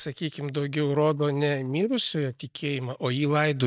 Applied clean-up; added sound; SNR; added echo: neural mask model DeepFilterNet 3.